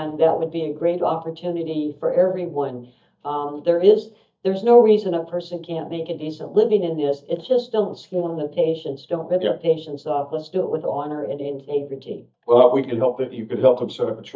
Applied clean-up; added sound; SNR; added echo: neural mask model DeepFilterNet 3.